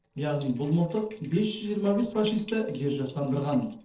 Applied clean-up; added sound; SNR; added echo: neural separator model SepFormer DNS4.